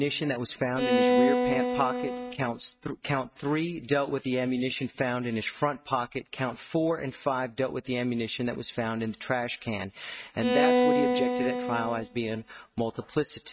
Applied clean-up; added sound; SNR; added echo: neural mask model RNNoise.